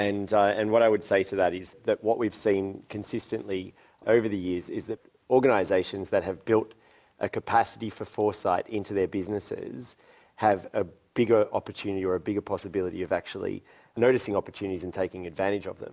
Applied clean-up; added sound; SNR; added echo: none; none; none; none.